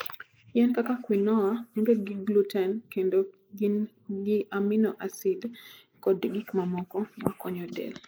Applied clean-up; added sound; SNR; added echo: neural mask model Resemble Enhance denoiser.